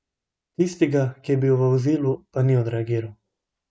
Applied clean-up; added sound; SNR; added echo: none; none; none; none.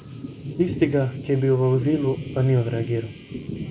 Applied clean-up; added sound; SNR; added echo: none; Thunder; 9 dB; none.